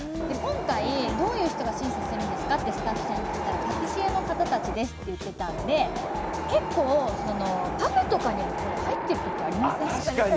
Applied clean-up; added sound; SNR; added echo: none; Wind; 3 dB; none.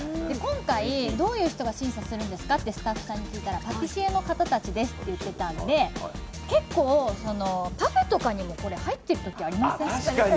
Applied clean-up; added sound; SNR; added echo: none; none; none; none.